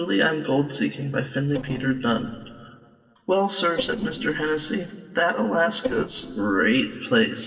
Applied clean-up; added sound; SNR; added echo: neural separator model SepFormer DNS4.